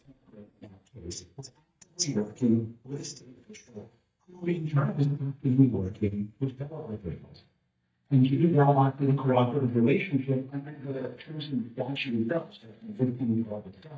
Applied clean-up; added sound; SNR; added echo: neural mask model DeepFilterNet 3.